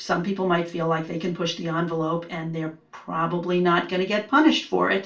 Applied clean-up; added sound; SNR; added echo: none; none; none; reverberation time 0.3 s.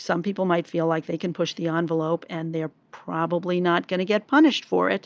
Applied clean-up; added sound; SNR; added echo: none; none; none; none.